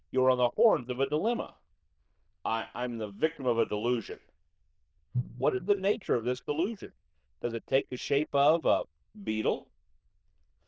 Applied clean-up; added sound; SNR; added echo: neural diffusion model UNIVERSE++.